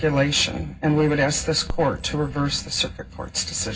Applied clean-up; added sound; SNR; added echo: none; Crackle; 15 dB; reverberation time 0.4 s.